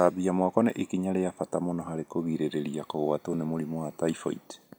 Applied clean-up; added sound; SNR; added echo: none; none; none; none.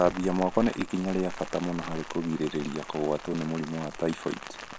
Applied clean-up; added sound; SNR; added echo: none; Rain; 11 dB; none.